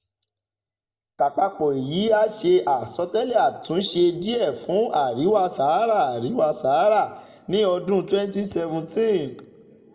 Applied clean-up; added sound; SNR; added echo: none; none; none; reverberation time 0.8 s.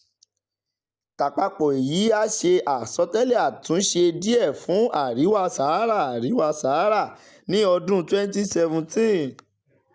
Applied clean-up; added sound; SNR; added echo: none; none; none; none.